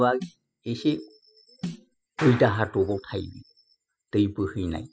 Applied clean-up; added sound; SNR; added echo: classical method spectral subtraction.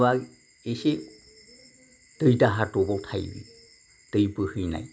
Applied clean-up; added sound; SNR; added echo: none; none; none; none.